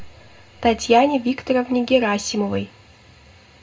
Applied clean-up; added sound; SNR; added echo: none; none; none; reverberation time 0.2 s.